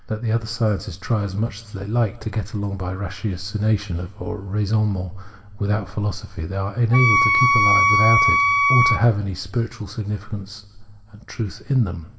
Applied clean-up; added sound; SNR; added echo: none; Wind instrument, woodwind instrument; -4 dB; reverberation time 2.3 s.